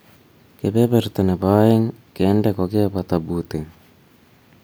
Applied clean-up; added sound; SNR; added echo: none; none; none; none.